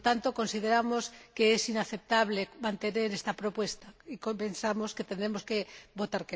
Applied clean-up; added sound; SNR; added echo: none; none; none; none.